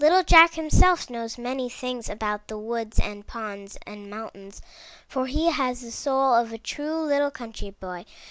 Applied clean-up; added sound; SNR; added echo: none; none; none; none.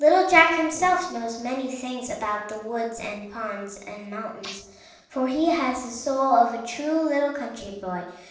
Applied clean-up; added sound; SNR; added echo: neural separator model SepFormer DNS4.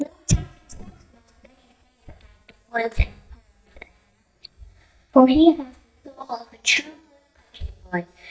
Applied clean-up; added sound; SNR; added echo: neural mask model DeepFilterNet 3.